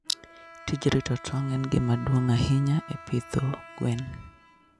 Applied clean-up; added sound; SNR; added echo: none; Bowed string instrument; 18 dB; none.